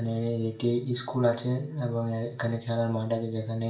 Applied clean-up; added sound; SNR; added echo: none; none; none; reverberation time 0.4 s.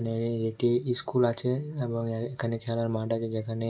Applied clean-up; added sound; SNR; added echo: none; none; none; none.